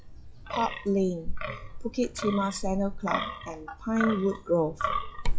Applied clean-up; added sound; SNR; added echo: classical method log-MMSE.